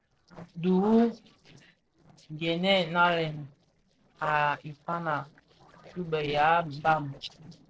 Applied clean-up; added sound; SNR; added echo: neural separator model SepFormer DNS4.